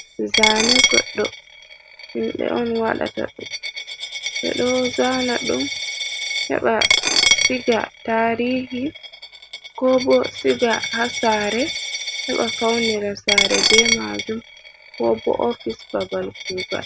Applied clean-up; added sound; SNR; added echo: none; Coin (dropping); 1 dB; none.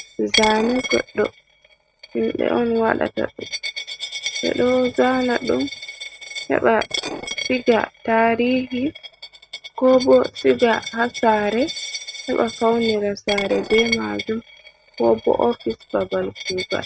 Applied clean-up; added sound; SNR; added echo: neural mask model RNNoise.